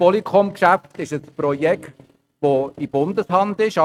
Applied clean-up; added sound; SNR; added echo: neural mask model RNNoise.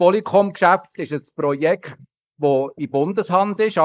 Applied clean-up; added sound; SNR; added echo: neural mask model Resemble Enhance denoiser.